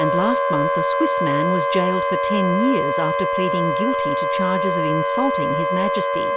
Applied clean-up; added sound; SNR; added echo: none; Wind instrument, woodwind instrument; -4 dB; none.